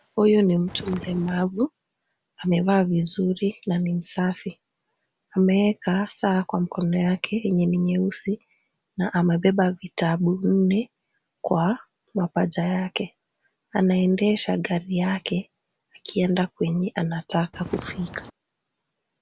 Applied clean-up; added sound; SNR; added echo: none; Walk, footsteps; 15 dB; none.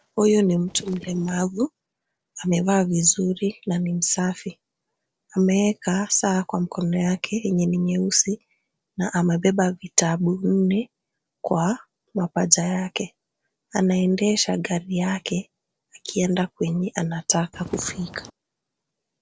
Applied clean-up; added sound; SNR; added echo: neural separator model SepFormer DNS4.